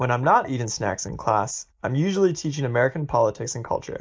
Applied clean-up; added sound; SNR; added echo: neural mask model Resemble Enhance denoiser.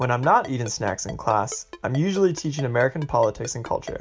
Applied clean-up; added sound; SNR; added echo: none; Ringtone; 18 dB; none.